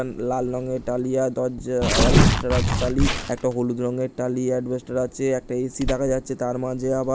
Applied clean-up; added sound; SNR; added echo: none; Tearing; 1 dB; none.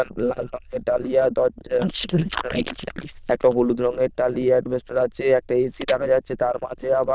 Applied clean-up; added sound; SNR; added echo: neural diffusion model UNIVERSE++.